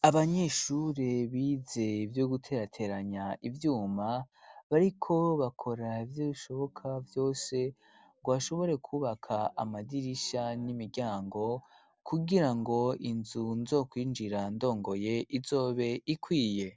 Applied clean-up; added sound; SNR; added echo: none; none; none; none.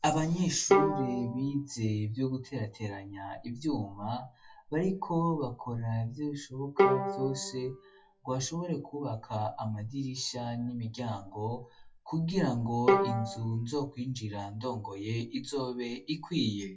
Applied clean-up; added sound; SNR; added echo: classical method WPE with log-MMSE.